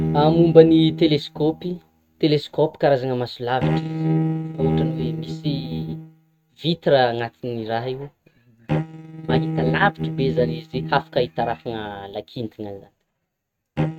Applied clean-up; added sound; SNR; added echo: neural mask model RNNoise.